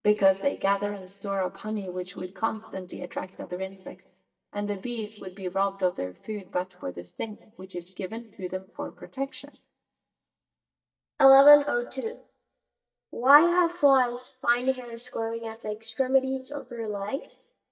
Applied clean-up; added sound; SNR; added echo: neural mask model DeepFilterNet 3.